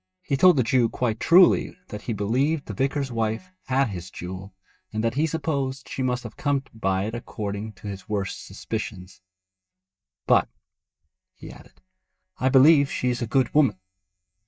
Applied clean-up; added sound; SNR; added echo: neural mask model DeepFilterNet 3.